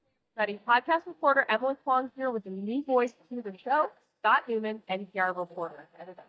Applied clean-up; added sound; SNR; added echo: neural mask model DeepFilterNet 3.